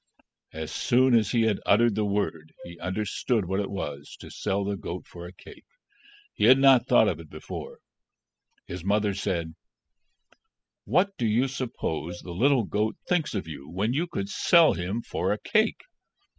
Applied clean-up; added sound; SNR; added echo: classical method spectral subtraction.